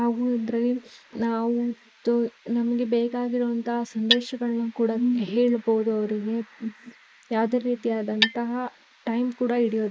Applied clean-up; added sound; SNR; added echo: neural mask model Resemble Enhance denoiser.